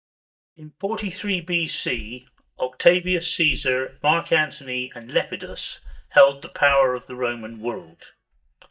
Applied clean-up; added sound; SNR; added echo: neural mask model DeepFilterNet 3.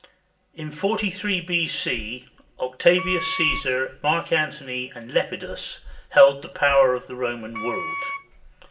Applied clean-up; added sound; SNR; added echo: none; Wind instrument, woodwind instrument; 8 dB; reverberation time 0.5 s.